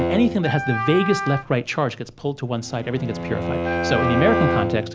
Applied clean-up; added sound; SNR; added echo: none; Bowed string instrument + Wind instrument, woodwind instrument; 3 dB; none.